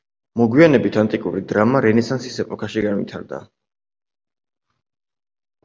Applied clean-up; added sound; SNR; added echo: none; none; none; none.